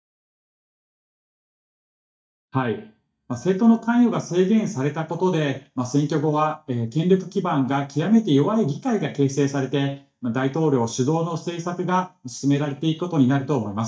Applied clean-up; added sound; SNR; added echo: neural mask model DeepFilterNet 3.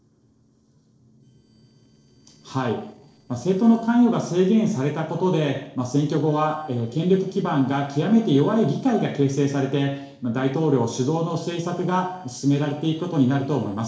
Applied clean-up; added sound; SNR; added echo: neural separator model SepFormer DNS4.